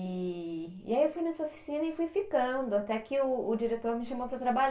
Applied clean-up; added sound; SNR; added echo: none; none; none; reverberation time 0.3 s.